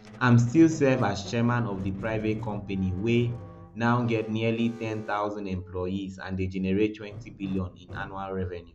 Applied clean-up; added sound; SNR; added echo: none; Squeak; 17 dB; none.